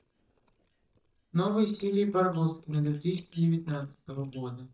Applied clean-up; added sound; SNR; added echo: neural mask model DeepFilterNet 3.